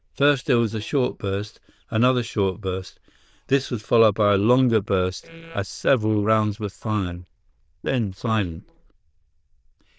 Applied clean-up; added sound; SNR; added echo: neural diffusion model UNIVERSE++.